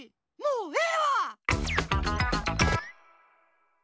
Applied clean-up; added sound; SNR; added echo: none; none; none; none.